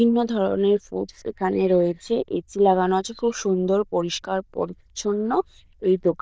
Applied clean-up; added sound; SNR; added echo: neural diffusion model UNIVERSE++.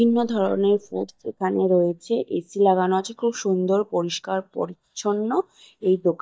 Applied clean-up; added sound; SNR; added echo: neural mask model DeepFilterNet 3.